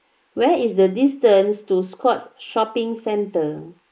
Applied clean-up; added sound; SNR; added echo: neural mask model Resemble Enhance denoiser.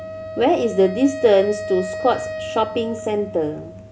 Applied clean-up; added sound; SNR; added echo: none; Wind instrument, woodwind instrument; 10 dB; none.